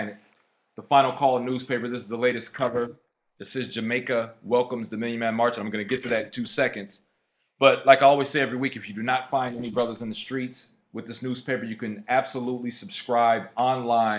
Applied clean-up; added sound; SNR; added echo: neural mask model Resemble Enhance denoiser.